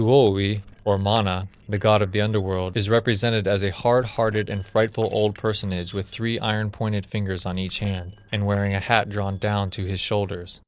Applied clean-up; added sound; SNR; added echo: neural separator model SepFormer DNS4.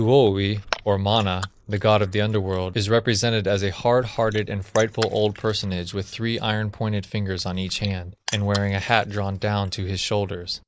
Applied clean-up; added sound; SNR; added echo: neural mask model Resemble Enhance denoiser.